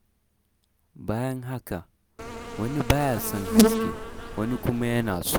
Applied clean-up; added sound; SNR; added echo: none; Insect; -2 dB; none.